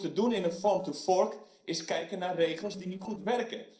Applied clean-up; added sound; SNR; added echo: neural separator model SepFormer DNS4.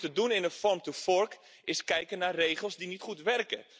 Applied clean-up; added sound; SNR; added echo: none; none; none; none.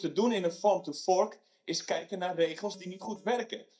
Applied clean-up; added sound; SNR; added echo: neural mask model DeepFilterNet 3.